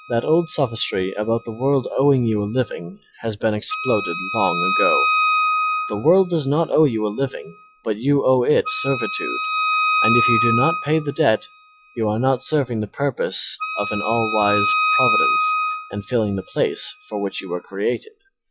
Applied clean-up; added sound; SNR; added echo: classical method log-MMSE.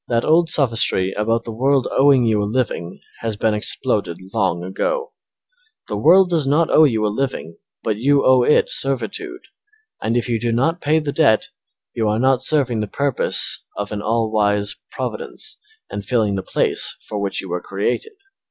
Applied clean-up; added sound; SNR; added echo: none; none; none; none.